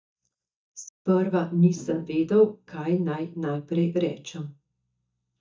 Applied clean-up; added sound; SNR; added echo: neural mask model DeepFilterNet 3.